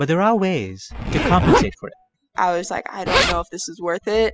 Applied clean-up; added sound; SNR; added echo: classical method spectral subtraction.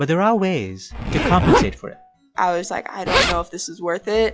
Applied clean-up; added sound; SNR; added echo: classical method log-MMSE.